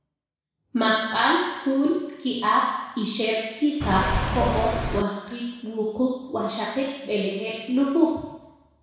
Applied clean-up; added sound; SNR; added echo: none; Engine / Car; 1 dB; reverberation time 1.1 s.